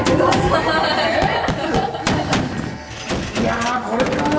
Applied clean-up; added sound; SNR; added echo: none; Gunshot, gunfire; 4 dB; reverberation time 1.4 s.